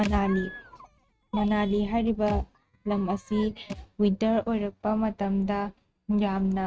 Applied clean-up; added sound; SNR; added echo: neural mask model RNNoise.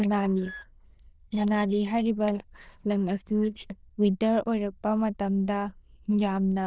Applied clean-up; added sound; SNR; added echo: neural diffusion model UNIVERSE++.